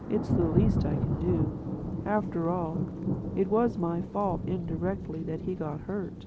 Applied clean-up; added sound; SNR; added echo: none; Thunder; 1 dB; none.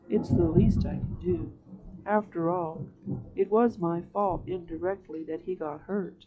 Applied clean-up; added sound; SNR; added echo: classical method log-MMSE.